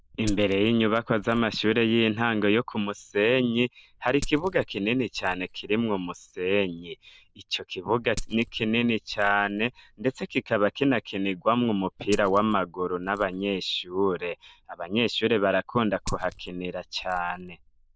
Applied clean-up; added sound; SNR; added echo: neural mask model Resemble Enhance denoiser.